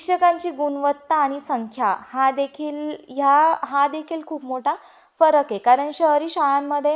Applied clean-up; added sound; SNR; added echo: neural mask model Resemble Enhance denoiser.